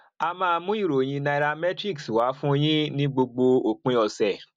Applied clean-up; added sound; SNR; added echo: none; none; none; none.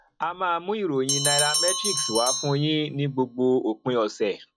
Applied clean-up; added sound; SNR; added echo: classical method log-MMSE.